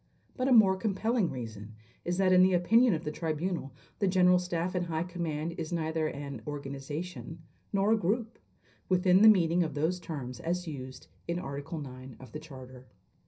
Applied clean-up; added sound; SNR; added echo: none; none; none; reverberation time 0.4 s.